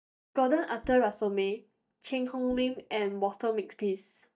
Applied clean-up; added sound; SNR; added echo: neural mask model DeepFilterNet 3.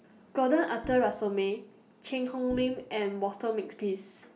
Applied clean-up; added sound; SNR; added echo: none; Bowed string instrument; 17 dB; none.